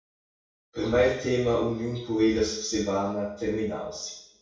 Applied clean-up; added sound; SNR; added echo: none; none; none; reverberation time 0.6 s.